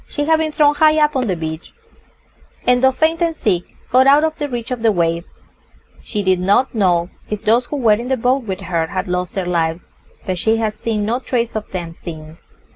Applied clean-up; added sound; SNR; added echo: none; none; none; none.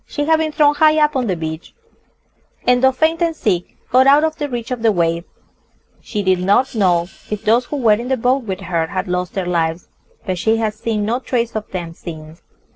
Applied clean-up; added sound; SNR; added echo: neural separator model SepFormer DNS4.